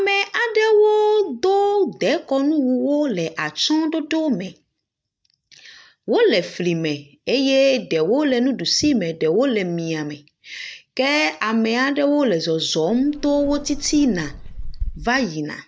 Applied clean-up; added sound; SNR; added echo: neural mask model DeepFilterNet 3.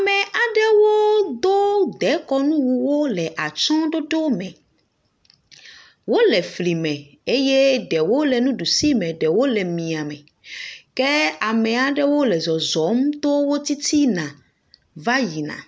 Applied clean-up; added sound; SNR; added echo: none; none; none; none.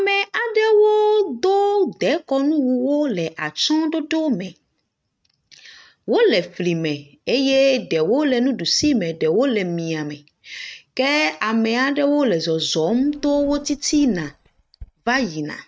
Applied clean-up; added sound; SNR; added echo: neural mask model RNNoise.